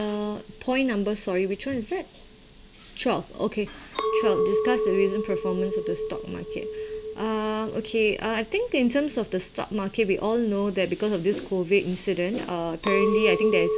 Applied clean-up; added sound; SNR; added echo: none; Chink, clink; 4 dB; none.